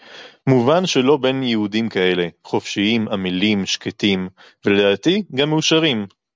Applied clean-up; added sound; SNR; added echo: none; none; none; none.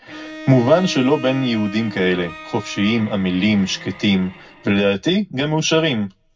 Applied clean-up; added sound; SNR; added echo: none; Bowed string instrument; 17 dB; reverberation time 0.4 s.